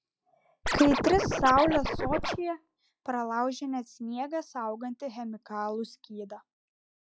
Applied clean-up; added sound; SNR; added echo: classical method log-MMSE.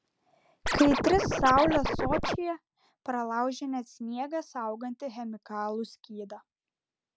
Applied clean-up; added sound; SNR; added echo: none; Scratching (performance technique); -1 dB; none.